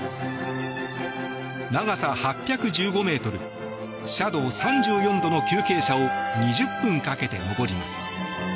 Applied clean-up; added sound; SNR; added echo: none; Wind instrument, woodwind instrument; 2 dB; none.